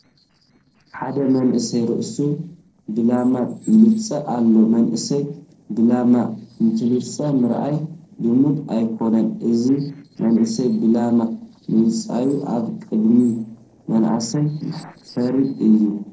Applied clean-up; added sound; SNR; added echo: neural separator model SepFormer DNS4.